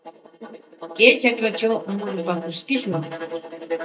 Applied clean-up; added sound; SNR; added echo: neural mask model DeepFilterNet 3.